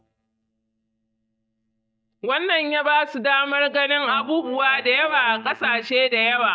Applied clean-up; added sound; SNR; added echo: neural mask model DeepFilterNet 3.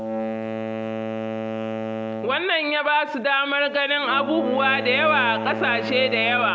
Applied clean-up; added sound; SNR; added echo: none; Wind instrument, woodwind instrument; 6 dB; none.